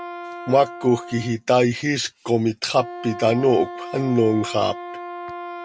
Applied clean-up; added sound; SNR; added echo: none; Wind instrument, woodwind instrument; 13 dB; none.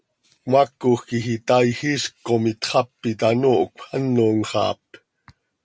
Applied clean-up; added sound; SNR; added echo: none; none; none; none.